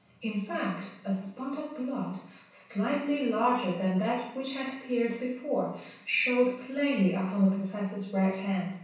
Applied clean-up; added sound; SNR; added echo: none; none; none; reverberation time 0.7 s.